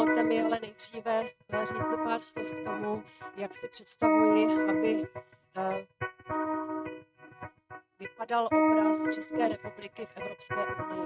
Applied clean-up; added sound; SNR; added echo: neural mask model RNNoise.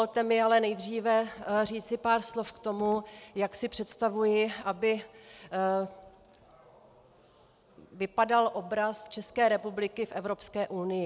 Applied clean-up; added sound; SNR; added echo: none; none; none; none.